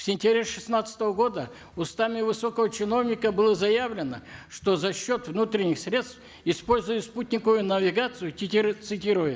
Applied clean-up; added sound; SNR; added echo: none; none; none; none.